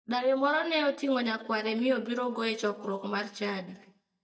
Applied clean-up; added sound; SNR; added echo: neural mask model DeepFilterNet 3.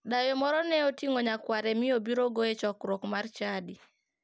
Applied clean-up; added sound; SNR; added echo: none; none; none; none.